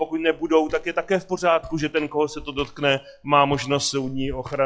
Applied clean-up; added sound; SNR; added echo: classical method log-MMSE.